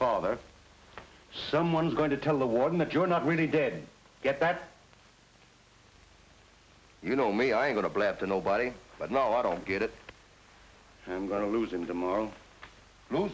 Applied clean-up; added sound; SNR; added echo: none; none; none; none.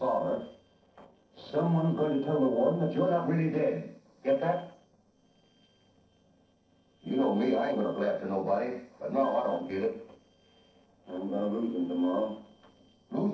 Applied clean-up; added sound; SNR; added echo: neural separator model SepFormer DNS4.